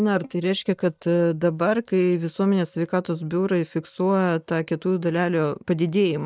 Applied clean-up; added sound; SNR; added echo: neural mask model DeepFilterNet 3.